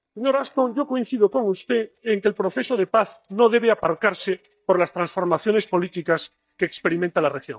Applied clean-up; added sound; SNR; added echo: neural mask model DeepFilterNet 3.